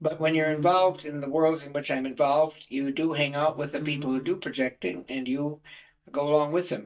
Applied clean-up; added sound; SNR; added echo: neural mask model DeepFilterNet 3.